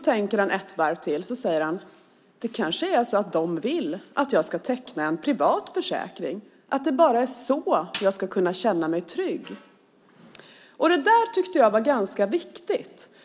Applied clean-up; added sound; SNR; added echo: none; Snare drum; 17 dB; none.